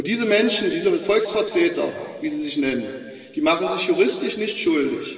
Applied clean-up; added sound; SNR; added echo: none; none; none; reverberation time 2.5 s.